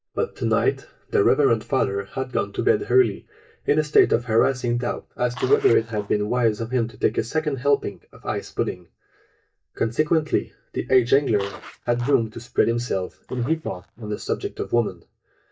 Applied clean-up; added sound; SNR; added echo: neural mask model DeepFilterNet 3.